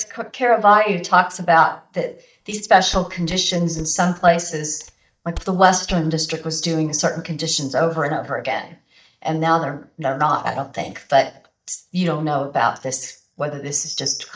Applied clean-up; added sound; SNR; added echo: neural mask model DeepFilterNet 3.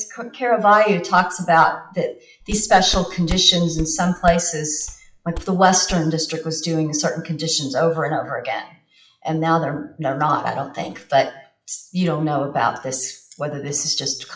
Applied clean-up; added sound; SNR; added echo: classical method WPE with log-MMSE.